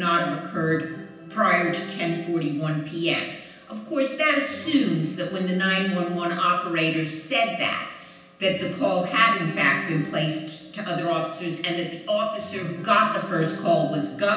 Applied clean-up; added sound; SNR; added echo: none; Organ; 17 dB; reverberation time 0.9 s.